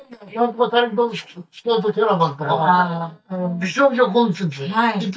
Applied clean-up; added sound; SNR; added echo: neural mask model DeepFilterNet 3.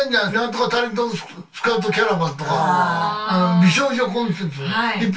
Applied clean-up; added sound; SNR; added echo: none; Wind instrument, woodwind instrument; 17 dB; reverberation time 0.2 s.